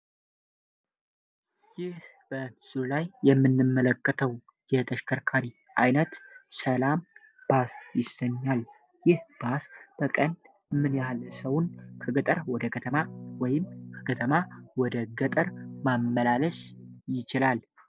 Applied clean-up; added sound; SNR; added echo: neural separator model SepFormer DNS4.